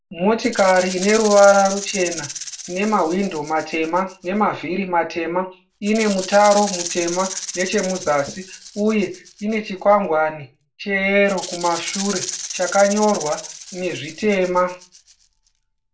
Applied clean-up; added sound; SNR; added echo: none; Rattle (instrument); 13 dB; reverberation time 0.2 s.